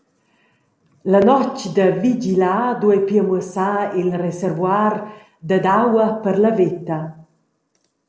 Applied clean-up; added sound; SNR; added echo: none; none; none; none.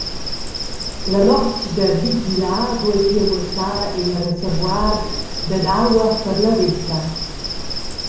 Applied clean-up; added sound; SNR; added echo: none; Insect; 5 dB; reverberation time 0.6 s.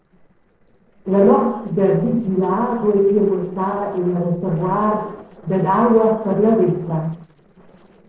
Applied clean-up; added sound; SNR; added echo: neural separator model SepFormer DNS4.